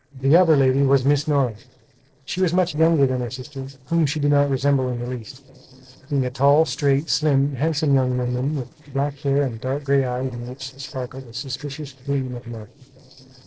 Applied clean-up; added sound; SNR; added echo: neural separator model SepFormer DNS4.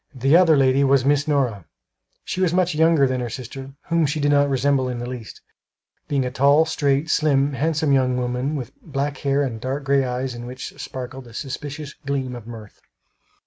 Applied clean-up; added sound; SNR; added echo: none; none; none; none.